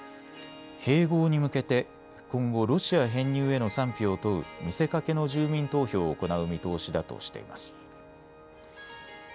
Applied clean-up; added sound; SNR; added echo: none; Organ + Harp; 18 dB; none.